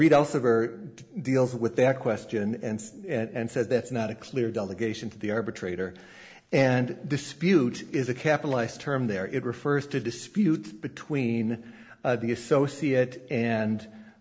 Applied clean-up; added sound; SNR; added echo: none; none; none; none.